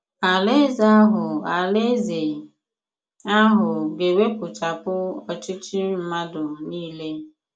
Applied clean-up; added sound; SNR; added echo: none; none; none; none.